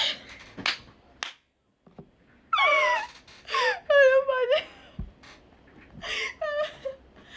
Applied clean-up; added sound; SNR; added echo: none; none; none; none.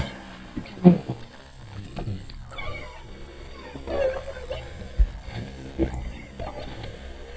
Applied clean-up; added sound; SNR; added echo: neural mask model DeepFilterNet 3.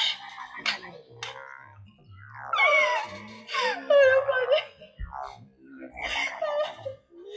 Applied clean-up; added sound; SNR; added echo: classical method WPE with log-MMSE.